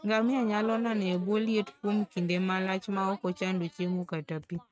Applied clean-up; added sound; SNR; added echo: neural mask model RNNoise.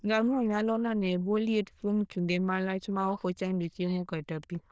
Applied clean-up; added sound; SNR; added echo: neural diffusion model UNIVERSE++.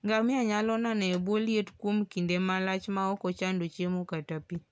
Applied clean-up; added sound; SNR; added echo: none; none; none; none.